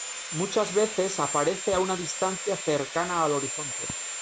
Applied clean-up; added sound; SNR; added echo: none; Sawing; 6 dB; none.